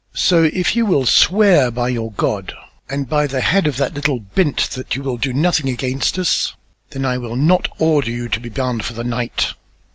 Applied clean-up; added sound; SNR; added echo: none; none; none; none.